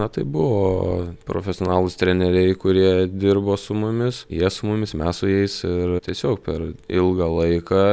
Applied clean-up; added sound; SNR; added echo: none; none; none; none.